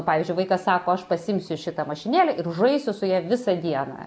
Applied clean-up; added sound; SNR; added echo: none; none; none; none.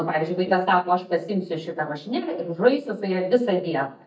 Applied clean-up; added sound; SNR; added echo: neural mask model DeepFilterNet 3.